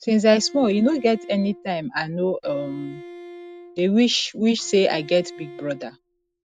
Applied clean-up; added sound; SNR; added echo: none; Bowed string instrument; 19 dB; none.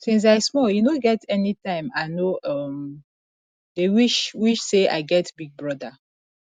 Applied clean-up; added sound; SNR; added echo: none; none; none; none.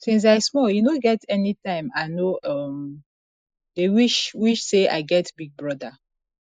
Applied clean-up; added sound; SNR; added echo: neural mask model Resemble Enhance denoiser.